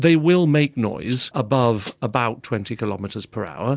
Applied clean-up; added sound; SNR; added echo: neural mask model Resemble Enhance denoiser.